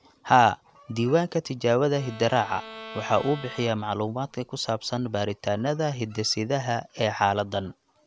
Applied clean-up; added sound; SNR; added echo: none; Bowed string instrument; 18 dB; none.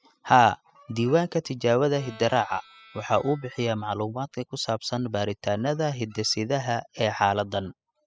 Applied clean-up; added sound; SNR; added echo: classical method spectral subtraction.